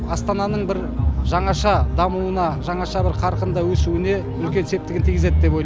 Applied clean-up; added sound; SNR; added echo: none; none; none; none.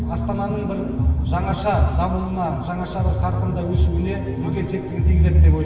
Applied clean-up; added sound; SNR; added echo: none; none; none; reverberation time 1.5 s.